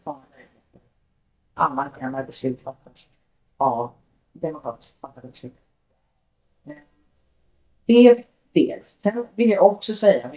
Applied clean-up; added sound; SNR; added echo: neural mask model DeepFilterNet 3.